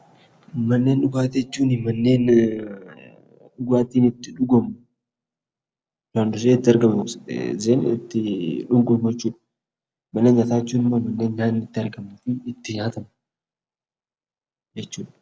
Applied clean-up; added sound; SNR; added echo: none; none; none; none.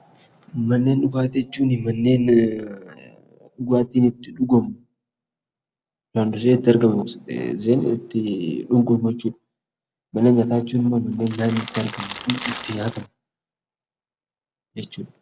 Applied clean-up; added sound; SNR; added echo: none; Crackle; 9 dB; none.